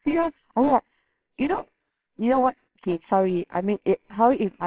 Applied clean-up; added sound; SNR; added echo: neural separator model SepFormer WHAMR!.